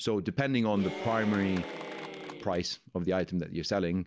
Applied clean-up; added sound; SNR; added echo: none; Applause / Cheering; 11 dB; none.